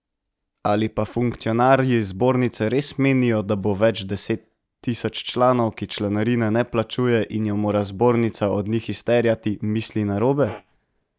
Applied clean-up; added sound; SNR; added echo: neural mask model DeepFilterNet 3.